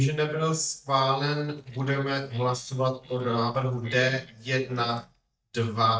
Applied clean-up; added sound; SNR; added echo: neural mask model DeepFilterNet 3.